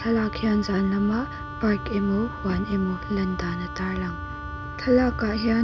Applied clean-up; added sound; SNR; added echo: none; Wind instrument, woodwind instrument; 12 dB; none.